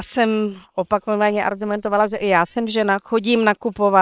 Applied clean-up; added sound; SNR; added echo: neural separator model SepFormer WHAM!.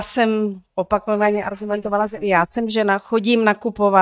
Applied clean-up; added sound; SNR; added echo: neural mask model DeepFilterNet 3.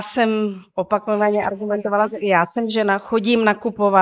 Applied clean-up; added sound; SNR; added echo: neural mask model Resemble Enhance denoiser.